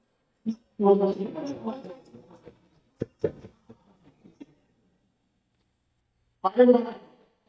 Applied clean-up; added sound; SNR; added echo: neural mask model DeepFilterNet 3.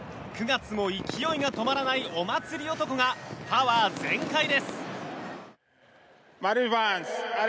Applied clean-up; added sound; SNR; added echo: none; none; none; none.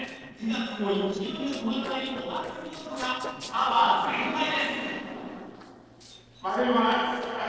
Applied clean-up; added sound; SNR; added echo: neural separator model SepFormer DNS4.